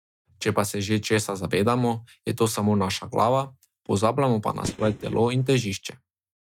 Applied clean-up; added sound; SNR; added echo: neural mask model RNNoise.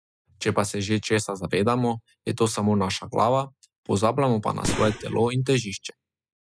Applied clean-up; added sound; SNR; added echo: classical method spectral subtraction.